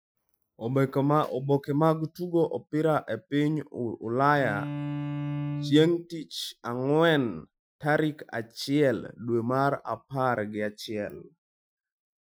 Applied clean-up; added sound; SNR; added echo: classical method Wiener filter.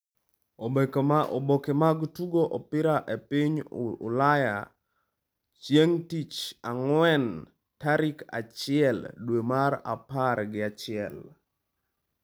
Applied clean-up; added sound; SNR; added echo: none; none; none; none.